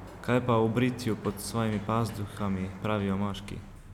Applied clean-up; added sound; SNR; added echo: none; Sliding door; 15 dB; none.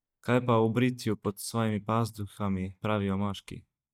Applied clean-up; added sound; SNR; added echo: neural mask model DeepFilterNet 3.